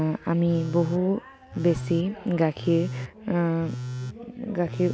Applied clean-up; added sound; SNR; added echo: none; Telephone; 11 dB; none.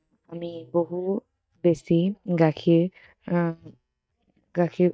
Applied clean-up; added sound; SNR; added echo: neural mask model DeepFilterNet 3.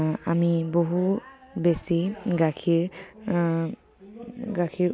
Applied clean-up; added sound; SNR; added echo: none; none; none; none.